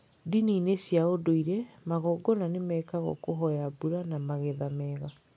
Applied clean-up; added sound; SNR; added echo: none; none; none; none.